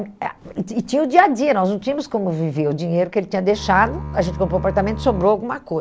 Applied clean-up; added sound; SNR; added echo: none; Bowed string instrument; 10 dB; none.